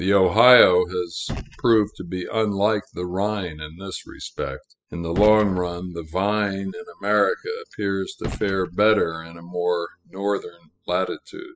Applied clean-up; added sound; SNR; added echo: classical method spectral subtraction.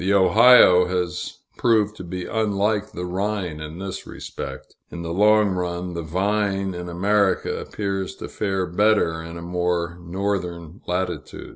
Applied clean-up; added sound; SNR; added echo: none; none; none; none.